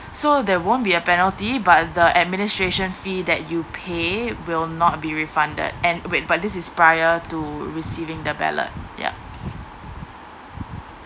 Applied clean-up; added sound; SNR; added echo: none; none; none; none.